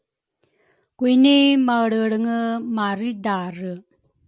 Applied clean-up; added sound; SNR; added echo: none; none; none; none.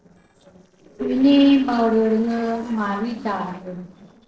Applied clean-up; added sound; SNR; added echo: neural separator model SepFormer DNS4.